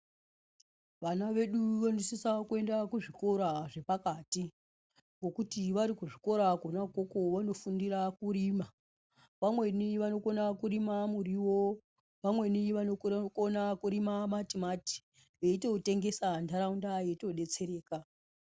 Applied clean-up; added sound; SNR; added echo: none; none; none; none.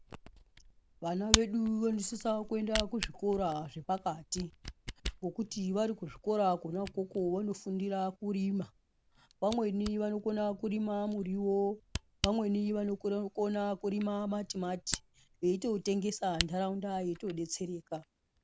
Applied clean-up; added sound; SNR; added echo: none; Camera; 9 dB; none.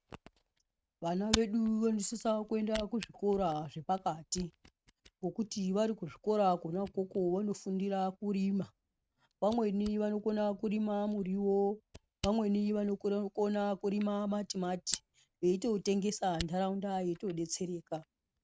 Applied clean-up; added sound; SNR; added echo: neural mask model RNNoise.